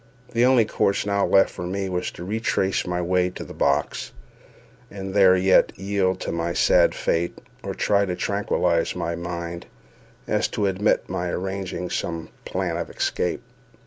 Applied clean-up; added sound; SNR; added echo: none; none; none; none.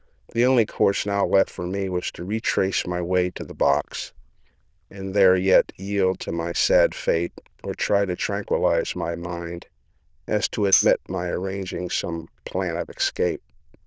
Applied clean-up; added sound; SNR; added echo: neural diffusion model UNIVERSE++.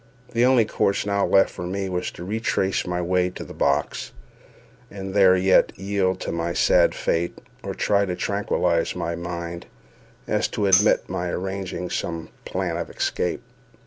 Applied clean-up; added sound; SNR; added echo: none; Tambourine; 6 dB; none.